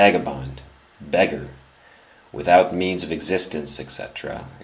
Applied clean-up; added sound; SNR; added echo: none; none; none; none.